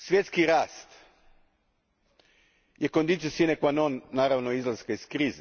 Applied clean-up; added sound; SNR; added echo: none; none; none; none.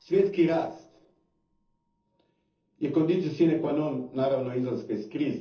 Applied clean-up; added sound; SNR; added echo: neural separator model SepFormer DNS4.